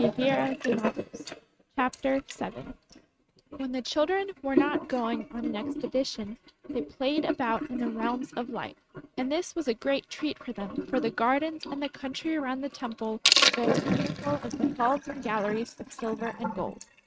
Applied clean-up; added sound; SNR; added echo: neural mask model RNNoise.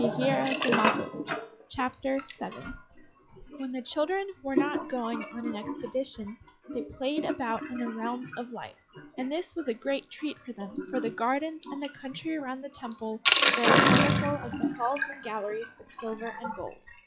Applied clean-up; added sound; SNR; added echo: classical method log-MMSE.